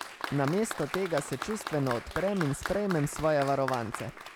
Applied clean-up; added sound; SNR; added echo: none; Applause; 9 dB; none.